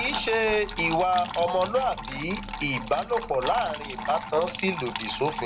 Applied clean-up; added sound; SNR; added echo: none; Trickle, dribble / Water tap, faucet; 8 dB; none.